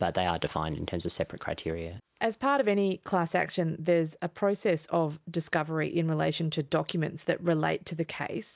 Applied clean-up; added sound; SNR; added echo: none; none; none; none.